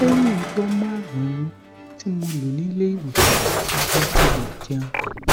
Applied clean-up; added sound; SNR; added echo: none; Musical instrument; -1 dB; none.